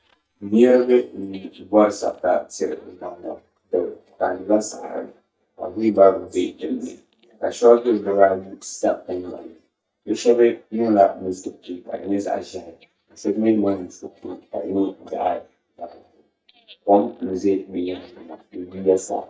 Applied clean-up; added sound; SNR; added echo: neural mask model DeepFilterNet 3.